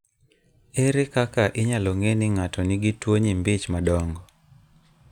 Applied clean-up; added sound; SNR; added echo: none; none; none; none.